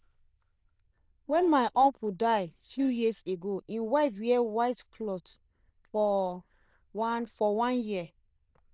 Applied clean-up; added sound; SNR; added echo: neural diffusion model UNIVERSE++.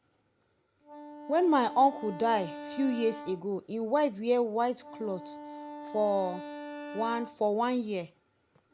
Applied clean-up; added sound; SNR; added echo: none; Wind instrument, woodwind instrument; 14 dB; none.